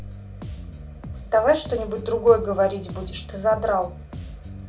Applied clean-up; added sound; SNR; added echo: none; Bass guitar; 13 dB; reverberation time 0.2 s.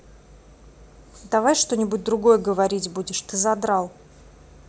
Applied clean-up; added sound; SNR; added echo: none; none; none; none.